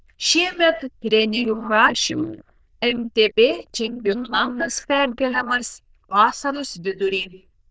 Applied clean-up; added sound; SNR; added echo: neural diffusion model UNIVERSE++.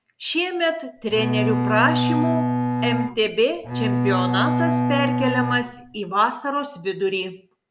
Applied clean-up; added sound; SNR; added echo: none; Bowed string instrument; -2 dB; none.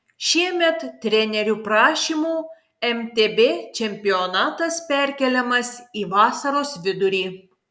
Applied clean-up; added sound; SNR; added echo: none; none; none; none.